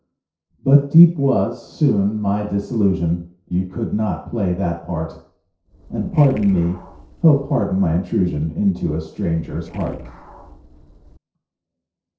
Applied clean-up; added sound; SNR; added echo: neural separator model SepFormer DNS4.